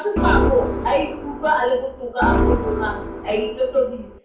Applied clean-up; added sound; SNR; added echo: none; Organ; 1 dB; reverberation time 0.6 s.